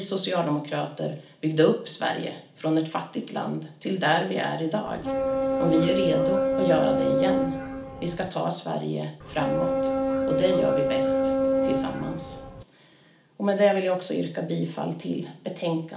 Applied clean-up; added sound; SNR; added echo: none; Boat, Water vehicle; -2 dB; reverberation time 0.4 s.